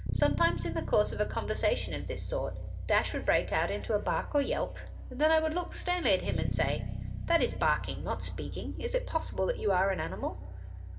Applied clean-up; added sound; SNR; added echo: none; Bass guitar; 5 dB; reverberation time 2.8 s.